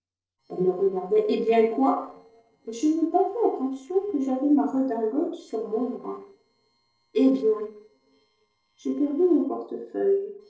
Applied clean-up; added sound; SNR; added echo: neural separator model SepFormer DNS4.